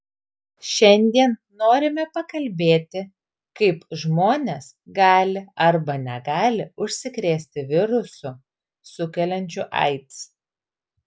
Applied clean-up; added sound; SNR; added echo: none; none; none; none.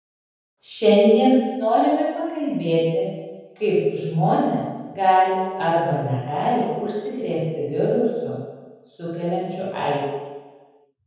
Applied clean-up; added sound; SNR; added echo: none; none; none; reverberation time 1.2 s.